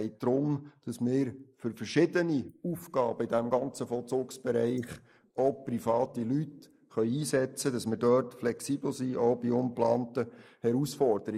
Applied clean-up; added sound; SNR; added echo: neural mask model Resemble Enhance denoiser.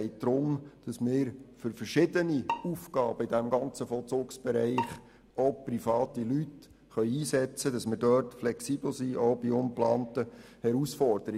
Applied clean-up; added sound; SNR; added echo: none; Bowed string instrument; 12 dB; none.